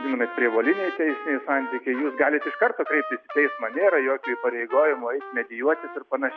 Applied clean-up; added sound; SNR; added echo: none; Trumpet; 12 dB; none.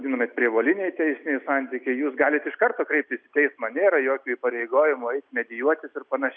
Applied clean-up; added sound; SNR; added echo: none; none; none; none.